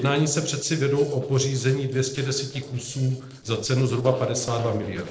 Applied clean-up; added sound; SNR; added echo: neural separator model SepFormer DNS4.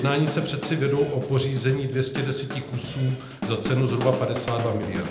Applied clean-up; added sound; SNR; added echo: none; Drum / Drum kit; 9 dB; reverberation time 0.8 s.